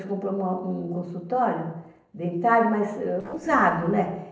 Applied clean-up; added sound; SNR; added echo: neural separator model SepFormer DNS4.